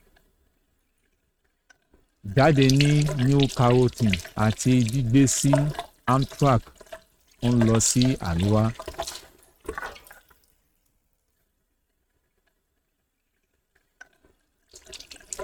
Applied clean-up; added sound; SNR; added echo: neural mask model RNNoise.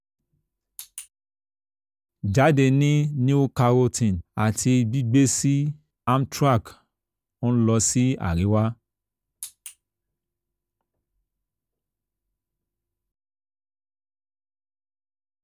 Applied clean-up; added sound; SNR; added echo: none; none; none; none.